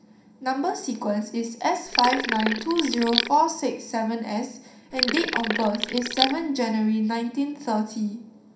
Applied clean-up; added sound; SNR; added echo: none; Sink (filling or washing); 2 dB; reverberation time 0.5 s.